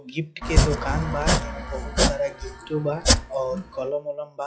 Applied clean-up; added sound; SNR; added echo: classical method log-MMSE.